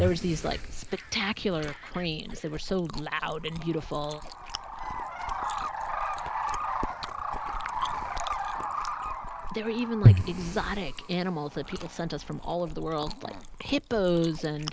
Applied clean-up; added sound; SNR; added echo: none; Chewing, mastication; 1 dB; none.